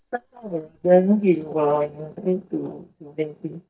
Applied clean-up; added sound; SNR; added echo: neural mask model DeepFilterNet 3.